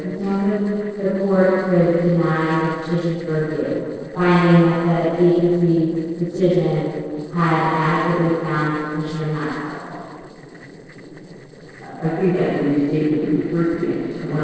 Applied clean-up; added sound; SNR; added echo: neural separator model SepFormer DNS4.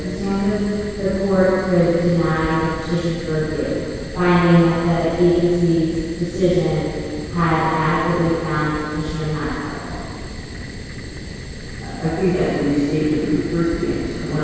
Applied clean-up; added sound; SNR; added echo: none; Fire; 11 dB; reverberation time 2.0 s.